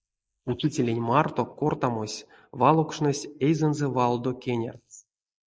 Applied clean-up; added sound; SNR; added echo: neural mask model Resemble Enhance denoiser.